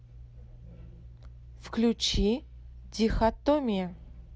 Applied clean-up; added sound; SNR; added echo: none; none; none; none.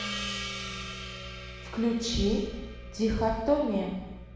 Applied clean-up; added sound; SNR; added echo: none; Gong; 10 dB; reverberation time 1.1 s.